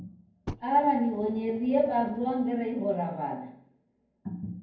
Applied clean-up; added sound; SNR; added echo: none; Fire; 17 dB; reverberation time 0.9 s.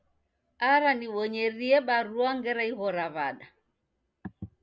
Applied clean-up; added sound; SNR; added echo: none; none; none; none.